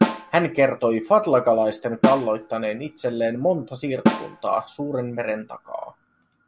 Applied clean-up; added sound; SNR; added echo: none; Snare drum; 5 dB; none.